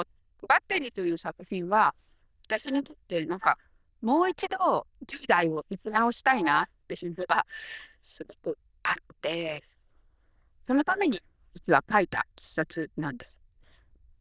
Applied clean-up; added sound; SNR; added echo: neural diffusion model UNIVERSE++.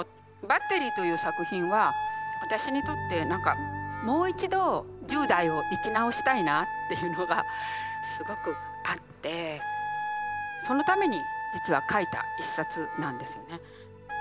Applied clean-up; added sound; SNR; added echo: none; Wind instrument, woodwind instrument; 4 dB; none.